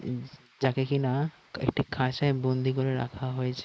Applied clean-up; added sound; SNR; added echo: neural mask model Resemble Enhance denoiser.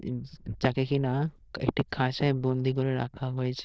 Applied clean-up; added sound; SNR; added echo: neural diffusion model UNIVERSE++.